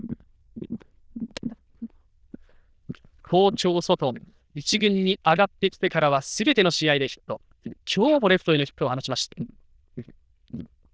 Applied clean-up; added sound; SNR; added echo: neural diffusion model UNIVERSE++.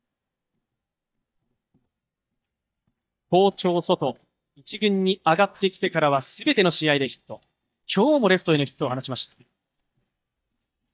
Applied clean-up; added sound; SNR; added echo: neural mask model DeepFilterNet 3.